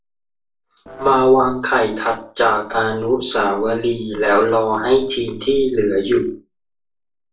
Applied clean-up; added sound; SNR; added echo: neural separator model SepFormer DNS4.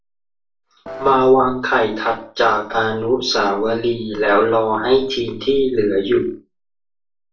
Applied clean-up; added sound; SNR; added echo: none; Piano; 13 dB; reverberation time 0.4 s.